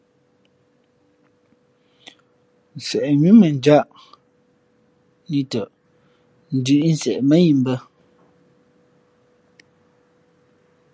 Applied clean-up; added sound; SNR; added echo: none; none; none; none.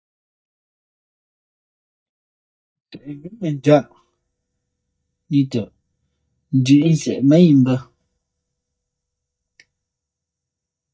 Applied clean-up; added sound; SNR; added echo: neural mask model DeepFilterNet 3.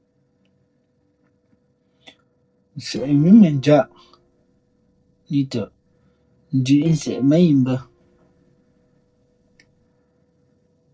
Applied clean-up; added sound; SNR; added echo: neural separator model SepFormer DNS4.